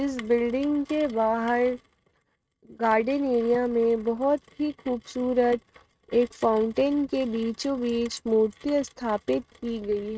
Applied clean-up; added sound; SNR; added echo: neural mask model RNNoise.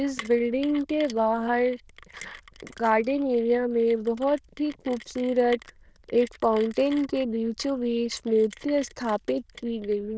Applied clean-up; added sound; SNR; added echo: neural diffusion model UNIVERSE++.